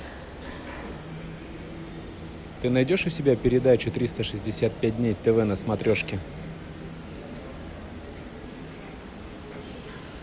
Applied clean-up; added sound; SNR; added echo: none; none; none; none.